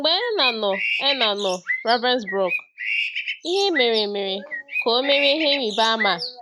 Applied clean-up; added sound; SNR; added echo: none; Bird; 6 dB; none.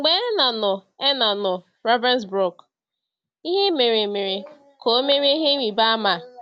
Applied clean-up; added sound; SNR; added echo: none; none; none; none.